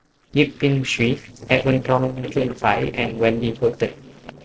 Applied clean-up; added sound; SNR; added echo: neural separator model SepFormer DNS4.